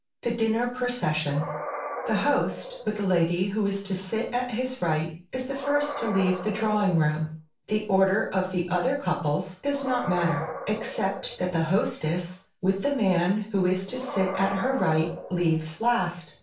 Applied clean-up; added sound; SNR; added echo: none; Animal; 12 dB; reverberation time 0.4 s.